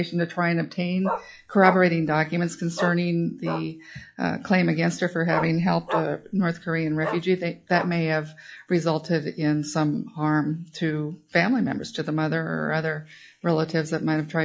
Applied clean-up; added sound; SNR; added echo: classical method log-MMSE.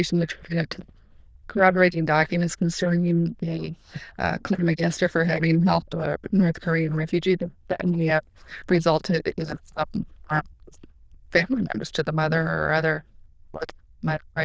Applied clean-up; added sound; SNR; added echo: neural diffusion model UNIVERSE++.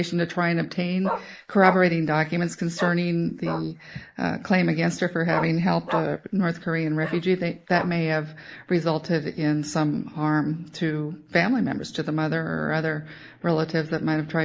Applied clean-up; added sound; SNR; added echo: neural mask model Resemble Enhance denoiser.